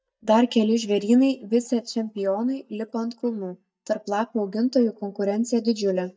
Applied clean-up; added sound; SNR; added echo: neural mask model DeepFilterNet 3.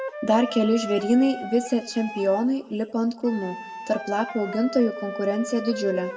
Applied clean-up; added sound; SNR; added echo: none; Wind instrument, woodwind instrument; 11 dB; reverberation time 1.2 s.